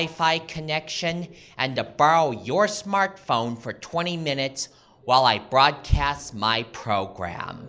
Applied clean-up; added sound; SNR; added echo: none; none; none; none.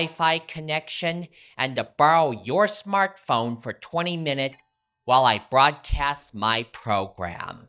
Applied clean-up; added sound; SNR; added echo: neural mask model DeepFilterNet 3.